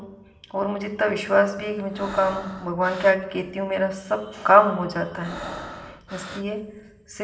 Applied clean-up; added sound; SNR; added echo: none; Breathing; 14 dB; reverberation time 1.9 s.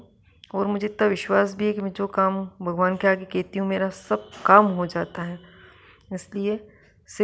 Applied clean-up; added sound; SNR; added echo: none; none; none; none.